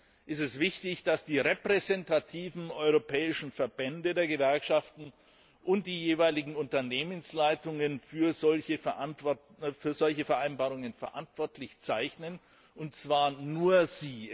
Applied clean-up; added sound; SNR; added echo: none; none; none; none.